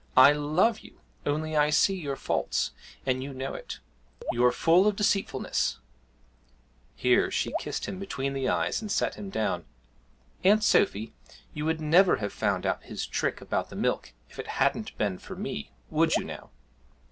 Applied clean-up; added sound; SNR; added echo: none; Raindrop / Drip; 8 dB; none.